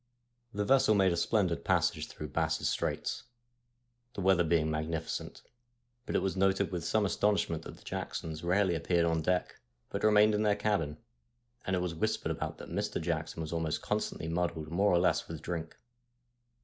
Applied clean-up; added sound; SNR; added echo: none; none; none; none.